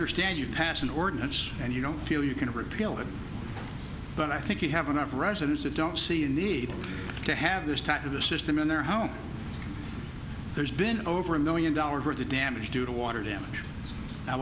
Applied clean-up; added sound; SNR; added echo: none; Idling / Car; 12 dB; none.